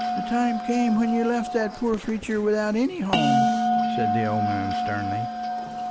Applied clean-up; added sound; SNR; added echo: none; Bell; 0 dB; none.